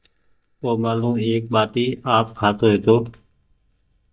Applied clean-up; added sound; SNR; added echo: neural mask model DeepFilterNet 3.